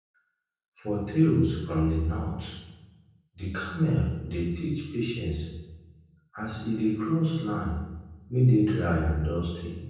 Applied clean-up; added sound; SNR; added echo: none; none; none; reverberation time 1.1 s.